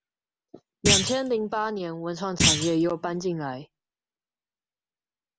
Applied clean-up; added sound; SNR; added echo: none; Thump, thud; -2 dB; none.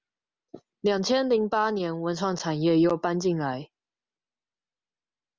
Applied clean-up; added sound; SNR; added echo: none; none; none; none.